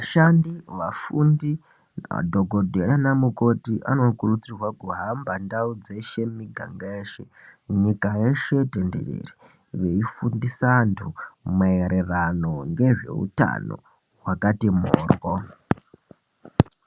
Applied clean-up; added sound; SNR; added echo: none; none; none; none.